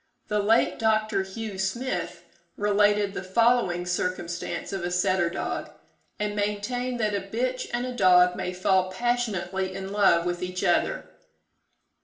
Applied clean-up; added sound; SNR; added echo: none; none; none; reverberation time 0.5 s.